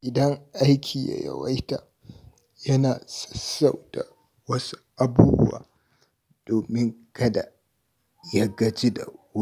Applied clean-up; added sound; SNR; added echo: none; none; none; none.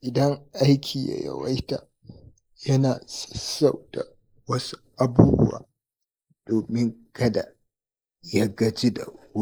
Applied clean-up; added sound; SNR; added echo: neural mask model Resemble Enhance denoiser.